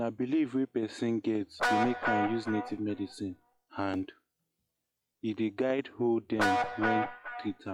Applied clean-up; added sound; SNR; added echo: classical method log-MMSE.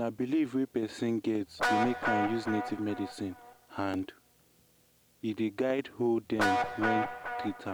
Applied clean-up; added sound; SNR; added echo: none; Guitar; 3 dB; none.